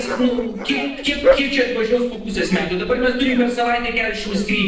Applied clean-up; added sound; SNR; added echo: neural separator model SepFormer DNS4.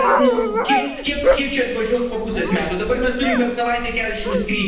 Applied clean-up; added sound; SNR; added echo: none; Dog; 1 dB; reverberation time 0.9 s.